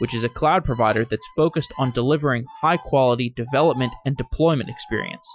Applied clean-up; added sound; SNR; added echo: classical method Wiener filter.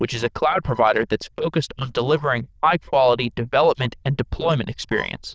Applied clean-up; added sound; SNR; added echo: neural diffusion model UNIVERSE++.